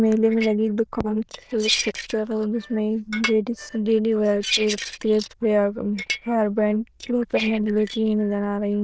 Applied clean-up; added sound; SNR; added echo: neural diffusion model UNIVERSE++.